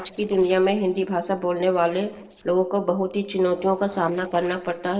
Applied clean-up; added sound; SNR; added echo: neural separator model SepFormer DNS4.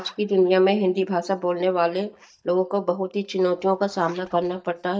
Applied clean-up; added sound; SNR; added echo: neural mask model DeepFilterNet 3.